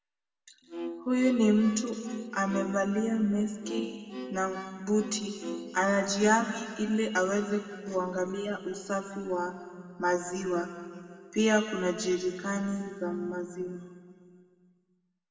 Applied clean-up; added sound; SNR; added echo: none; Bowed string instrument; 11 dB; reverberation time 2.0 s.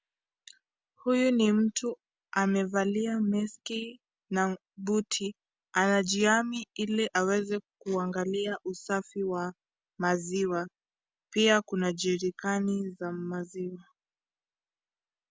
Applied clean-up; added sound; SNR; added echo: none; none; none; none.